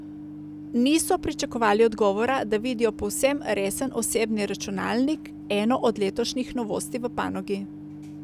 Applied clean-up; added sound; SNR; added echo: none; Microwave oven; 13 dB; none.